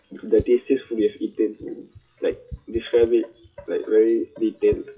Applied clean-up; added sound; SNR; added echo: classical method WPE with log-MMSE.